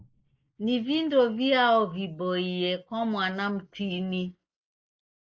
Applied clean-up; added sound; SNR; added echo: neural mask model Resemble Enhance denoiser.